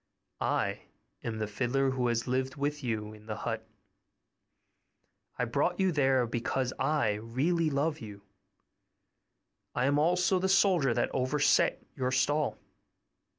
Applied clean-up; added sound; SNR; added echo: none; none; none; none.